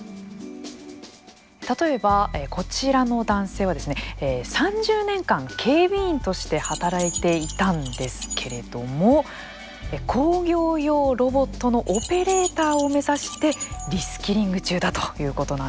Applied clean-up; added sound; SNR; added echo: none; Keys jangling; 12 dB; none.